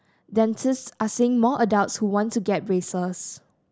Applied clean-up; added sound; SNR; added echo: none; none; none; none.